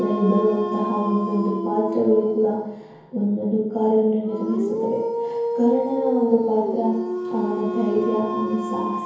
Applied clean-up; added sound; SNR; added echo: none; Dog; 5 dB; reverberation time 1.0 s.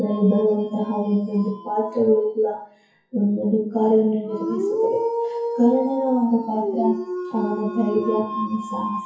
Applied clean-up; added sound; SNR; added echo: classical method WPE with log-MMSE.